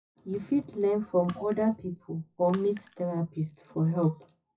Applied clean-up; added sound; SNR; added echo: classical method WPE with log-MMSE.